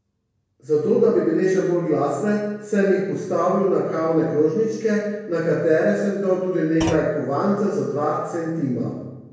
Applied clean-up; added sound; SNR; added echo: none; Thump, thud; 14 dB; reverberation time 1.0 s.